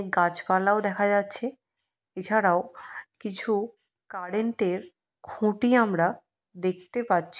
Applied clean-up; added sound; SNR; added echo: none; none; none; none.